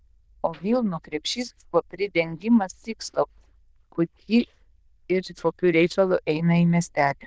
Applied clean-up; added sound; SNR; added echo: neural diffusion model UNIVERSE++.